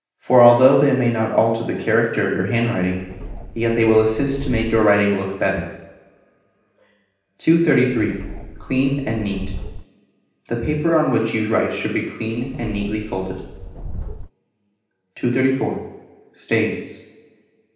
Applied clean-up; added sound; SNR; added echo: none; Subway, metro, underground; 11 dB; reverberation time 0.9 s.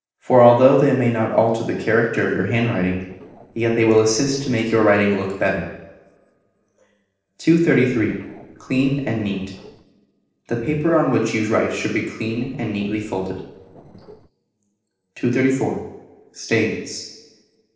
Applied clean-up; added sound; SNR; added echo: neural separator model SepFormer DNS4.